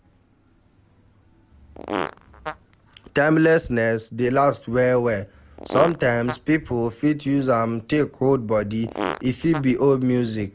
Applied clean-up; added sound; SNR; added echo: none; Fart; 10 dB; none.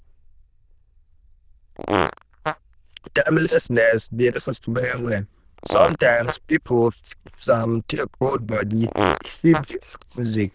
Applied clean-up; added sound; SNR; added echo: neural diffusion model UNIVERSE++.